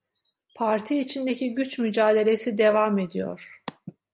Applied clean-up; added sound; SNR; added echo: none; none; none; none.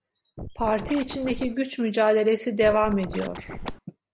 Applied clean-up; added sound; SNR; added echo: none; Scratching (performance technique); 11 dB; none.